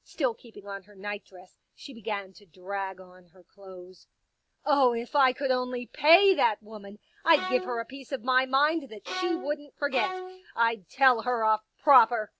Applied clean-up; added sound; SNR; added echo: none; Bowed string instrument; 8 dB; none.